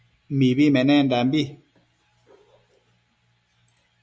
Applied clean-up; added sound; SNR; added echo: none; none; none; none.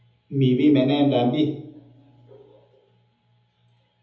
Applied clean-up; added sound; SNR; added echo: none; none; none; reverberation time 0.7 s.